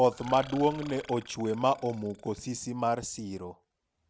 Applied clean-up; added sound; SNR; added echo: none; Burping, eructation; 19 dB; none.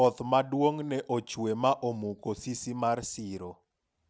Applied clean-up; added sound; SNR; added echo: none; none; none; none.